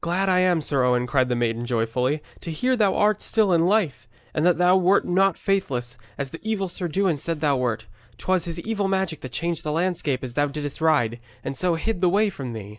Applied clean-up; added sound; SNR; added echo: neural mask model Resemble Enhance denoiser.